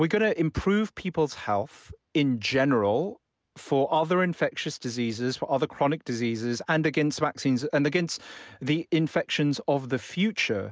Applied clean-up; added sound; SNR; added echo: none; none; none; none.